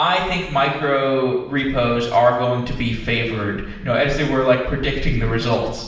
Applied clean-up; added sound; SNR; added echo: none; none; none; reverberation time 1.0 s.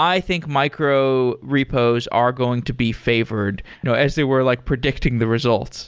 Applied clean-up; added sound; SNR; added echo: none; none; none; none.